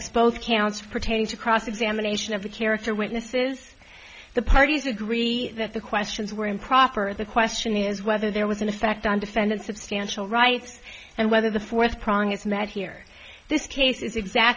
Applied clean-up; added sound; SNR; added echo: none; none; none; none.